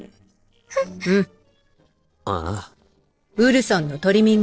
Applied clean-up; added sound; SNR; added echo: neural separator model SepFormer DNS4.